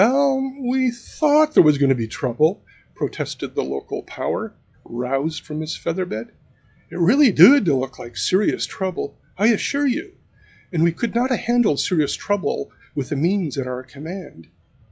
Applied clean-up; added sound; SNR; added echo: classical method log-MMSE.